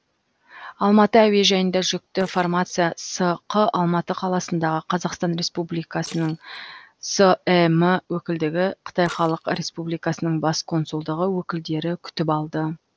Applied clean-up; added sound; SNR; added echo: neural separator model SepFormer DNS4.